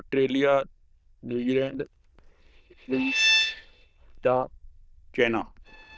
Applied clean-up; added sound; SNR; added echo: neural diffusion model UNIVERSE++.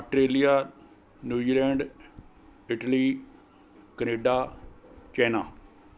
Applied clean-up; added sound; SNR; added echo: none; none; none; none.